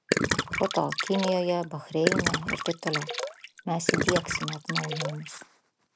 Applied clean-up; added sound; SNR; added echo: none; Gurgling; 0 dB; none.